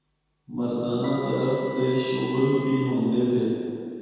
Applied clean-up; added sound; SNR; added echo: none; Wind instrument, woodwind instrument; 15 dB; reverberation time 2.1 s.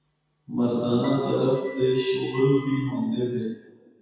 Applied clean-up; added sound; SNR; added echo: classical method WPE with log-MMSE.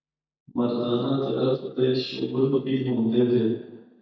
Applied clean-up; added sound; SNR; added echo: neural mask model DeepFilterNet 3.